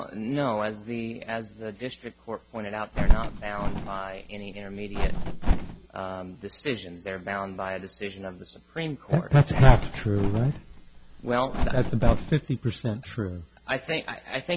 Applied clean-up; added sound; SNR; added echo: none; Bird; -4 dB; none.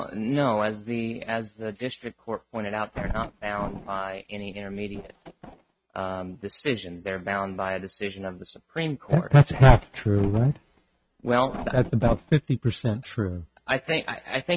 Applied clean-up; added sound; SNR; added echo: neural mask model RNNoise.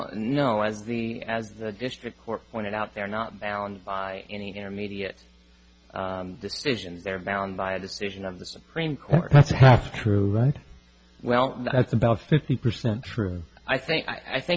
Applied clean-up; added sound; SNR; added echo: none; none; none; none.